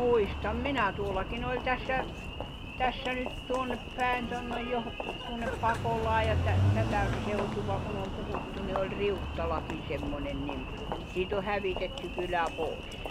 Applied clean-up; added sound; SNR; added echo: none; Engine; 1 dB; none.